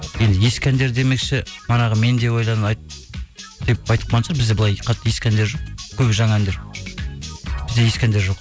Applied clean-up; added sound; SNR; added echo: none; none; none; none.